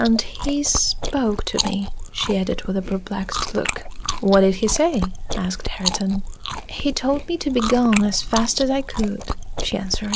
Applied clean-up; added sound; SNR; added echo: none; Chewing, mastication; 5 dB; none.